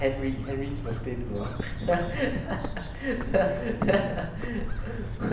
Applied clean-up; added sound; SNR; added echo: none; Bird; 4 dB; reverberation time 0.8 s.